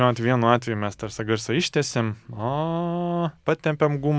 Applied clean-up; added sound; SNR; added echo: none; none; none; none.